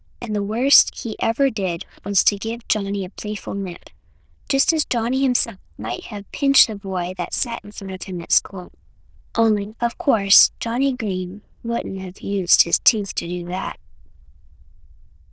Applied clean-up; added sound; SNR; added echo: neural diffusion model UNIVERSE++.